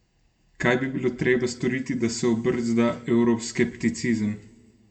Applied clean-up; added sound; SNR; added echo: none; none; none; reverberation time 0.6 s.